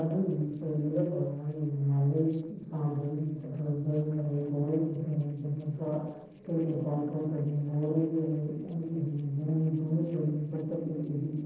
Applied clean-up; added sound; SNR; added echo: neural separator model SepFormer DNS4.